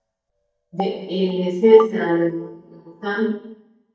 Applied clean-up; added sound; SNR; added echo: neural mask model DeepFilterNet 3.